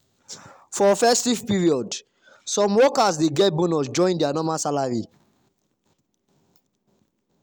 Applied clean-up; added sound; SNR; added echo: none; none; none; none.